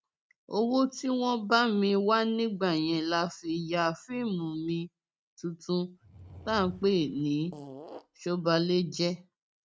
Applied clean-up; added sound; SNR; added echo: neural mask model RNNoise.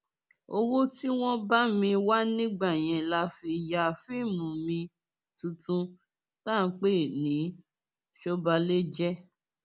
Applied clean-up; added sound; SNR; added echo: none; none; none; none.